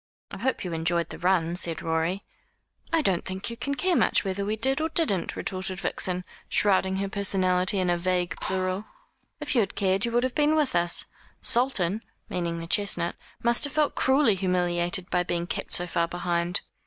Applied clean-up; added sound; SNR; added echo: neural mask model DeepFilterNet 3.